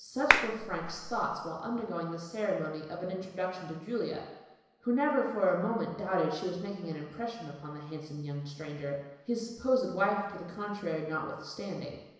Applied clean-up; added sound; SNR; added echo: none; Clapping; -3 dB; reverberation time 1.0 s.